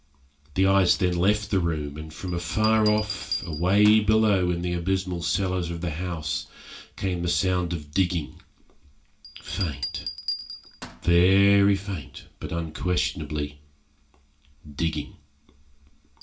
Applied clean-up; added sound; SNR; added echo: none; Bell; 16 dB; reverberation time 0.2 s.